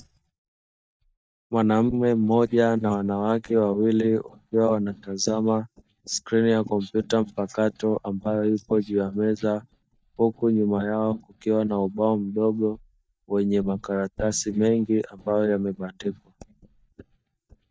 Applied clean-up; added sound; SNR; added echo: neural mask model DeepFilterNet 3.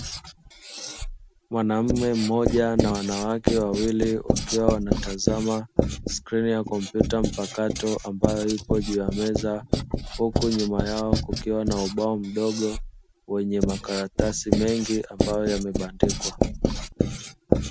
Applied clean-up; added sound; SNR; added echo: none; Writing; 1 dB; none.